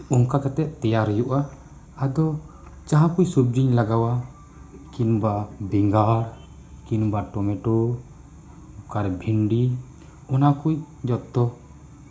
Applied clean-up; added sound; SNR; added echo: none; none; none; reverberation time 0.4 s.